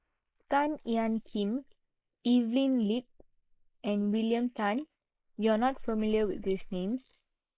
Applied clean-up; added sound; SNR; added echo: neural mask model Resemble Enhance denoiser.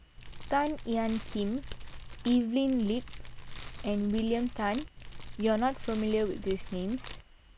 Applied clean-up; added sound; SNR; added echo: none; Fire; 9 dB; none.